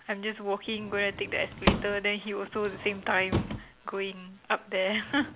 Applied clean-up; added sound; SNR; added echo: none; Drawer open or close / Wood; 5 dB; none.